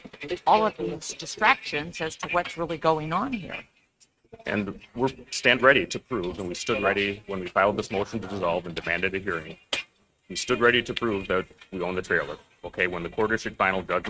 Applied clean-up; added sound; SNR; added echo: neural mask model RNNoise.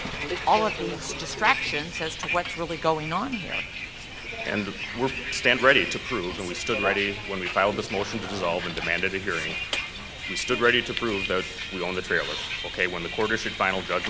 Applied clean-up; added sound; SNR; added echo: none; Bus; 6 dB; none.